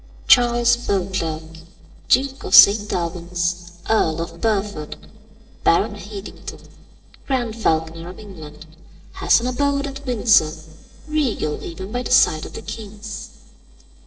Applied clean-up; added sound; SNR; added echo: neural separator model SepFormer DNS4.